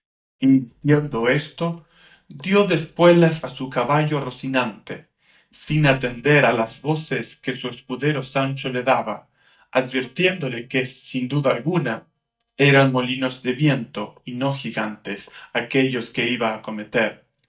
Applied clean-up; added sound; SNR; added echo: neural mask model DeepFilterNet 3.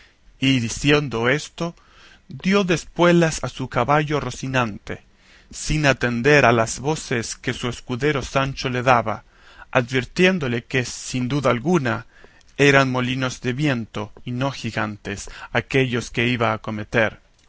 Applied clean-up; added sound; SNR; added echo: none; none; none; none.